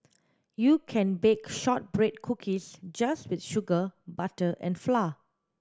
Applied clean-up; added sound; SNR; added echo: none; none; none; none.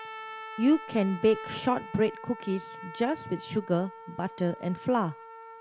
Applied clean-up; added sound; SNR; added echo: none; Trumpet; 14 dB; none.